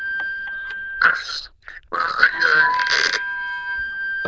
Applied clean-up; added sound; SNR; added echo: neural diffusion model UNIVERSE++.